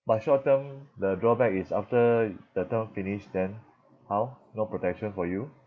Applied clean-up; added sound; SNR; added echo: none; none; none; none.